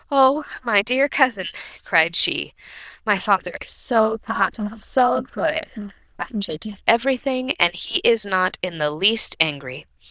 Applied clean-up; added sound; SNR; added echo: neural diffusion model UNIVERSE++.